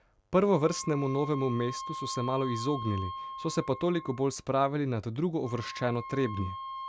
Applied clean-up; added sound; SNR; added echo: none; Wind instrument, woodwind instrument; 11 dB; none.